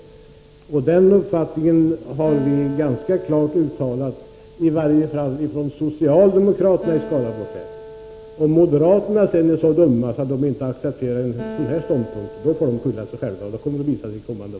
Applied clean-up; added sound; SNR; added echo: none; Acoustic guitar; 19 dB; none.